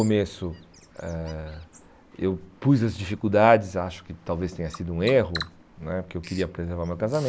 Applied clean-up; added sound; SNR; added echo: none; Bird vocalization, bird call, bird song; 20 dB; none.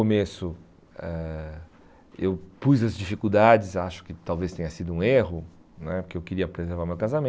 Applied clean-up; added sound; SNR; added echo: none; none; none; none.